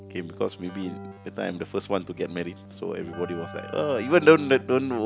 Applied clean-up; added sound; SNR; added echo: none; Keyboard (musical); 15 dB; none.